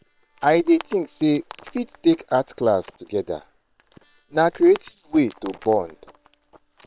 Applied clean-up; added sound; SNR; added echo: neural separator model SepFormer WHAM!.